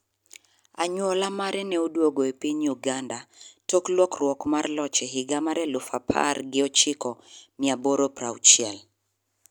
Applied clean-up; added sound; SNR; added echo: none; none; none; none.